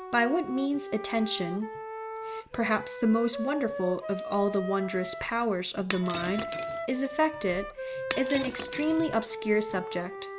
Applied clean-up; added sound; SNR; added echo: none; Wind instrument, woodwind instrument + Shatter; 8 dB; none.